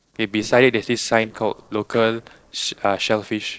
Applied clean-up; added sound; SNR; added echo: neural separator model SepFormer DNS4.